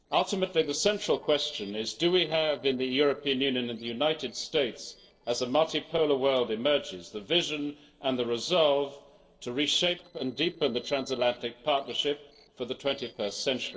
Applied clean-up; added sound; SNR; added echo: neural separator model SepFormer DNS4.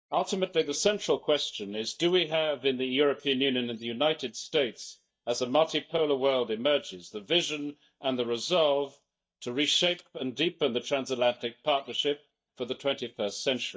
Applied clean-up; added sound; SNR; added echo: neural mask model DeepFilterNet 3.